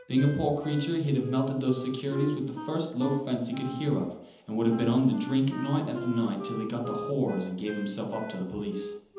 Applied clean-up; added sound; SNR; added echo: none; Wind instrument, woodwind instrument; 12 dB; reverberation time 0.9 s.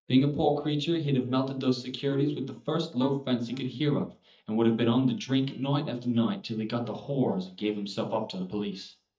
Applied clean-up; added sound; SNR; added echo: neural mask model DeepFilterNet 3.